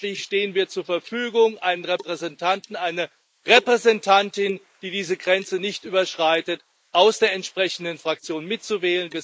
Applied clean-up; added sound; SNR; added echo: neural mask model Resemble Enhance denoiser.